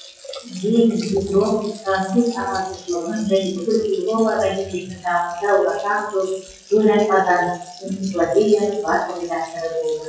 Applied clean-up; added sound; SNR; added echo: classical method WPE with log-MMSE.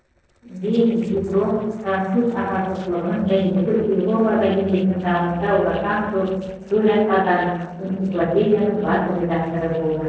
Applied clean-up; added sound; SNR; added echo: neural separator model SepFormer DNS4.